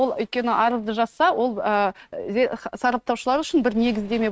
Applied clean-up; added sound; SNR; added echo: neural mask model RNNoise.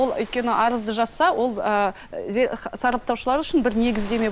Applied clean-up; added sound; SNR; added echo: none; Waves, surf; 16 dB; none.